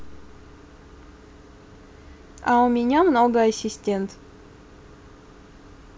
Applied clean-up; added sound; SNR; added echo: none; none; none; none.